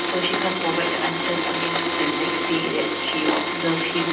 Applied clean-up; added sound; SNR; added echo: none; Domestic sounds, home sounds; -2 dB; reverberation time 0.6 s.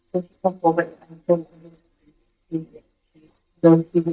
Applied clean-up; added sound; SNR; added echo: neural mask model DeepFilterNet 3.